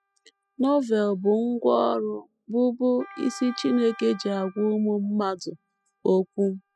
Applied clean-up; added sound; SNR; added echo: classical method spectral subtraction.